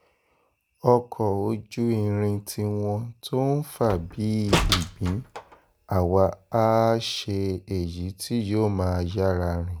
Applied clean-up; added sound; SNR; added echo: none; Slam; 6 dB; none.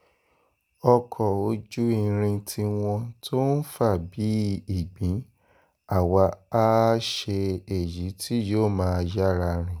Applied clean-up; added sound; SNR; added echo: none; none; none; none.